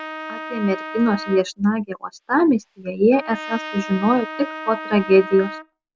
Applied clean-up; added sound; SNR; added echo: none; Trumpet; 13 dB; none.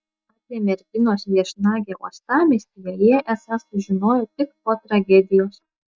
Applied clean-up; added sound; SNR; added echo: neural mask model DeepFilterNet 3.